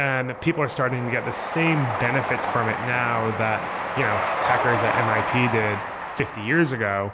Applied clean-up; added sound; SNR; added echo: none; Train; 3 dB; none.